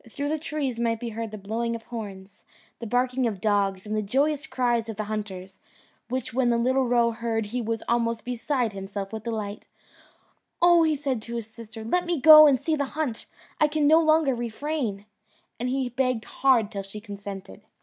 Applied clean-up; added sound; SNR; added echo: none; none; none; none.